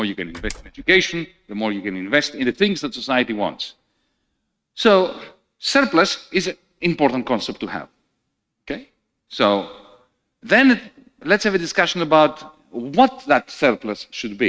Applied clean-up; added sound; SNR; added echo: neural mask model RNNoise.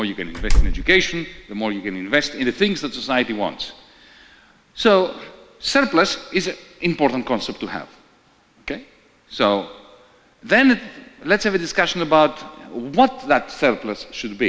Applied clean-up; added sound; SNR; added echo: none; Slam; -2 dB; none.